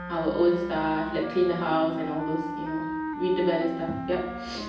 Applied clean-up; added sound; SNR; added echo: none; Wind instrument, woodwind instrument; 8 dB; reverberation time 0.9 s.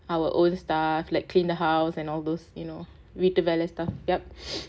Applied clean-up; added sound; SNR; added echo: none; none; none; none.